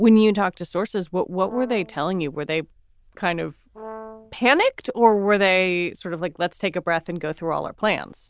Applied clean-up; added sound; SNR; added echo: neural diffusion model UNIVERSE++.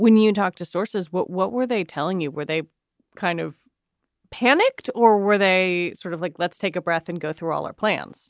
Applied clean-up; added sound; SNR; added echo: none; none; none; none.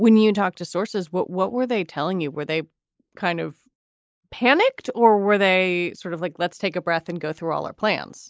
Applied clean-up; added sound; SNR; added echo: neural mask model Resemble Enhance denoiser.